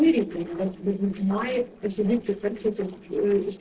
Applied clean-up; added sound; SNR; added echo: neural separator model SepFormer DNS4.